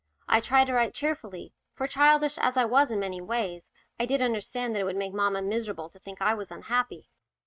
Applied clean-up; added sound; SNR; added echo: neural mask model RNNoise.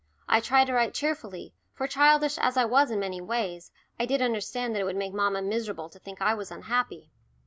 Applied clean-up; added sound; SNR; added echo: none; none; none; none.